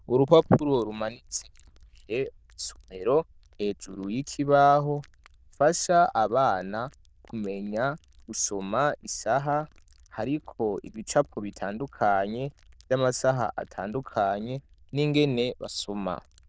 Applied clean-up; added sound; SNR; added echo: neural diffusion model UNIVERSE++.